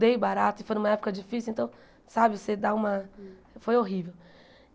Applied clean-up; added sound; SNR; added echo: none; none; none; none.